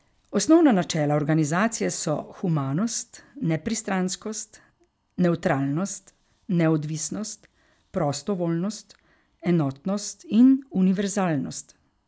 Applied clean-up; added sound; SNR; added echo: none; none; none; none.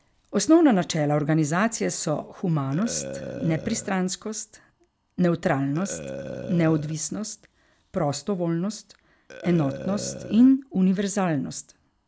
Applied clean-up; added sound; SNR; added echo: none; Burping, eructation; 14 dB; none.